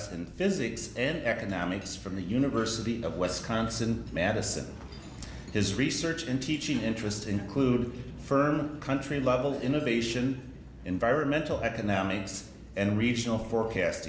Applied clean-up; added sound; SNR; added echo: none; none; none; none.